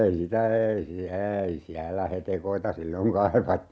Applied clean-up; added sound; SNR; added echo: none; none; none; none.